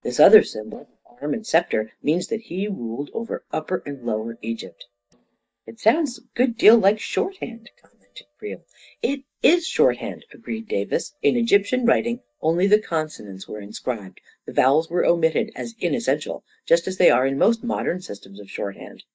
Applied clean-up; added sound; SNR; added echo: neural mask model DeepFilterNet 3.